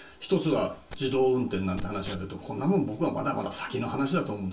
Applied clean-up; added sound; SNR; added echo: none; Wild animals; 12 dB; reverberation time 0.2 s.